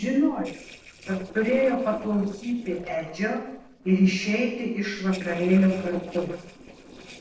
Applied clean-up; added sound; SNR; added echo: neural separator model SepFormer DNS4.